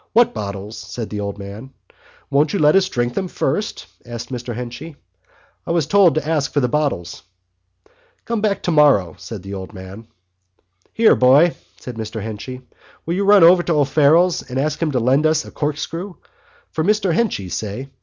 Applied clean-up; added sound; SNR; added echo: none; none; none; none.